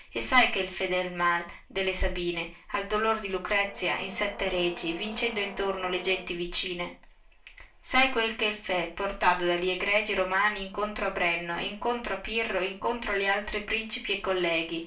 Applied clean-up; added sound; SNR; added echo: neural separator model SepFormer DNS4.